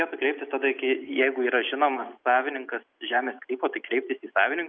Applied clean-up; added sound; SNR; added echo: none; none; none; none.